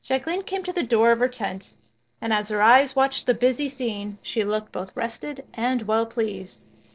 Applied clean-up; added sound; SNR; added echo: neural separator model SepFormer DNS4.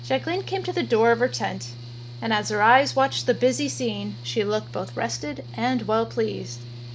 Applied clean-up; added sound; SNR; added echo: none; Mechanical fan / Engine; 13 dB; none.